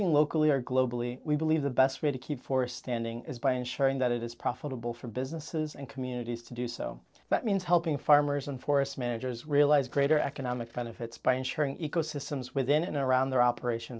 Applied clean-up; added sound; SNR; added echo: neural separator model SepFormer DNS4.